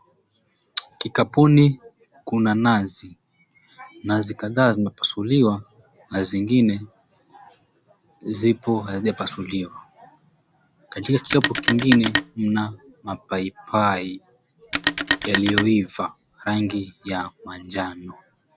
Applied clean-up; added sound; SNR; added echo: none; Telephone; 3 dB; none.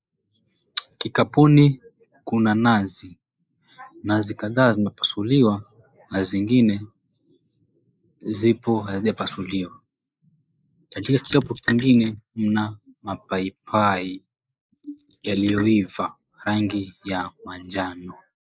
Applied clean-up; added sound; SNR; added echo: neural mask model Resemble Enhance denoiser.